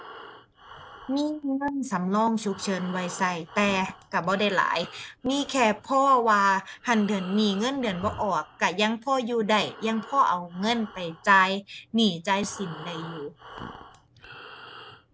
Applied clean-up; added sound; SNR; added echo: none; Breathing; 18 dB; none.